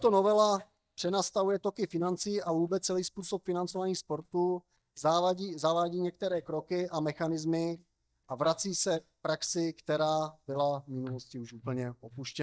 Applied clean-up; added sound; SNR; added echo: neural mask model DeepFilterNet 3.